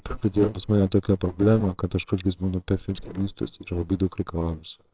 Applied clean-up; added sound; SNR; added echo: neural separator model SepFormer WHAMR!.